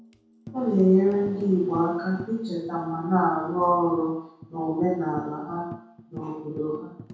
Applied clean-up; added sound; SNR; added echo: none; Tambourine; 18 dB; reverberation time 0.6 s.